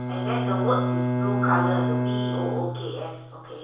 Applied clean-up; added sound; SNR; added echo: none; Bowed string instrument; -4 dB; reverberation time 0.7 s.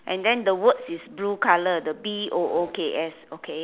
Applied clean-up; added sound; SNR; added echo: none; none; none; none.